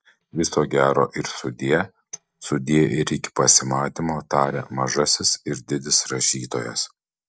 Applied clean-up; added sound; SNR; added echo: neural mask model DeepFilterNet 3.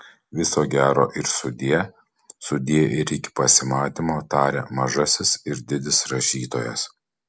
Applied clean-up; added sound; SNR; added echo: none; none; none; none.